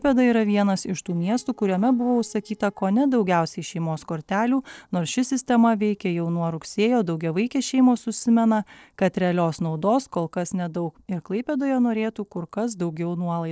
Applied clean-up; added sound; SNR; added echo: neural separator model SepFormer DNS4.